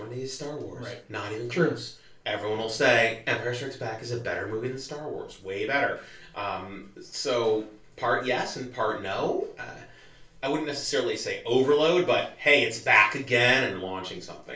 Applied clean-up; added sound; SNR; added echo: none; none; none; reverberation time 0.3 s.